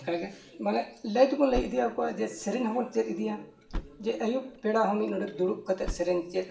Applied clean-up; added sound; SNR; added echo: none; Slam / Car; 14 dB; reverberation time 0.7 s.